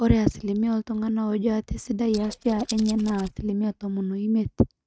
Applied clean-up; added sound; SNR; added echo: neural mask model RNNoise.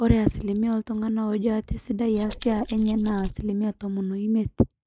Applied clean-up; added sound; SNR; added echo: neural mask model Resemble Enhance denoiser.